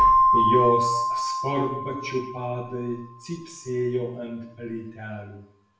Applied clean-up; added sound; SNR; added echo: none; Keyboard (musical); -4 dB; reverberation time 0.6 s.